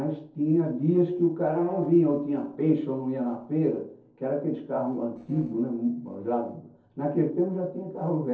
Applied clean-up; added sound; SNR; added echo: neural separator model SepFormer DNS4.